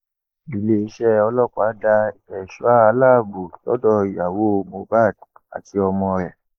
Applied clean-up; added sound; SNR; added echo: neural mask model Resemble Enhance denoiser.